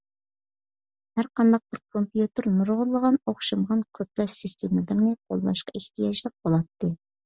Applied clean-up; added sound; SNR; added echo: none; none; none; none.